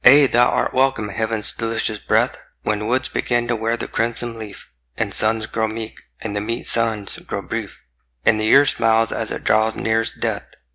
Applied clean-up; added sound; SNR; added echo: none; none; none; none.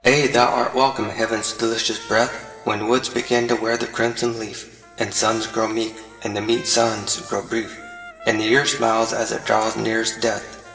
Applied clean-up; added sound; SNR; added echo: none; Trumpet; 19 dB; reverberation time 2.4 s.